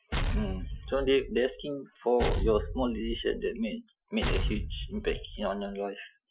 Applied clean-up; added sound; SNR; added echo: classical method Wiener filter.